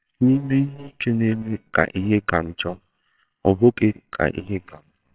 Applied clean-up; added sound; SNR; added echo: neural separator model SepFormer WHAMR!.